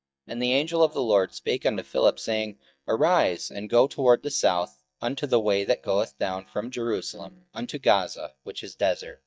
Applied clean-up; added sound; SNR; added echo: neural mask model DeepFilterNet 3.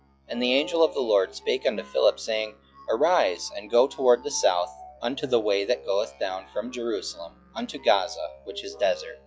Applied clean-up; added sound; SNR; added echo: classical method log-MMSE.